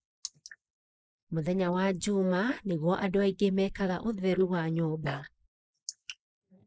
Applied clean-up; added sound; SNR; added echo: neural mask model Resemble Enhance denoiser.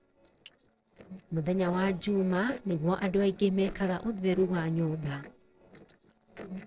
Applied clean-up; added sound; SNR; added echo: neural separator model SepFormer DNS4.